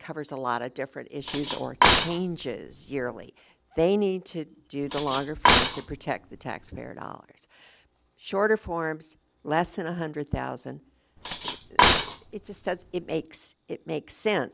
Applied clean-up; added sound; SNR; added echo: none; Cutlery, silverware; -4 dB; none.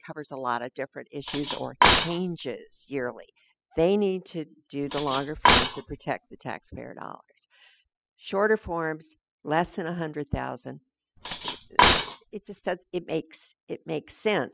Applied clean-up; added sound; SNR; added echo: classical method spectral subtraction.